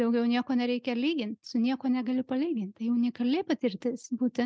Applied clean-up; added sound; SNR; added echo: none; none; none; none.